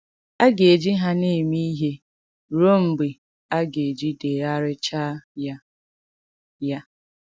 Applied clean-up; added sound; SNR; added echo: none; none; none; none.